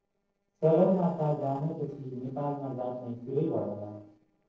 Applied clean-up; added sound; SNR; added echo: neural separator model SepFormer DNS4.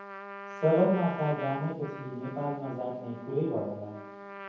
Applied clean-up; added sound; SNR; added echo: none; Trumpet; 12 dB; reverberation time 0.9 s.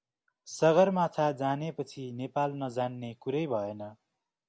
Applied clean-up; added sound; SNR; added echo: none; none; none; none.